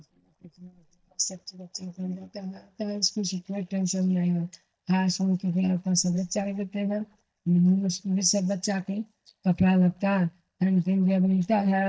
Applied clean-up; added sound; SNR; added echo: neural mask model DeepFilterNet 3.